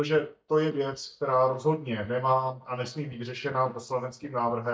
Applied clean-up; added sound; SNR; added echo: neural mask model DeepFilterNet 3.